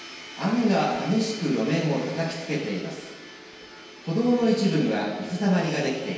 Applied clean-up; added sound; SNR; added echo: none; Domestic sounds, home sounds; 16 dB; reverberation time 1.2 s.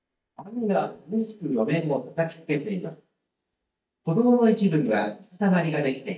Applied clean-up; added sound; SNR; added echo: neural mask model DeepFilterNet 3.